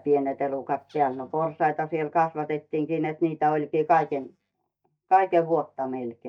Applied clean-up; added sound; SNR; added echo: neural mask model DeepFilterNet 3.